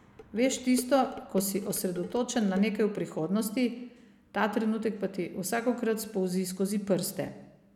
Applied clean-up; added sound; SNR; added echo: none; Dishes, pots, and pans; 16 dB; none.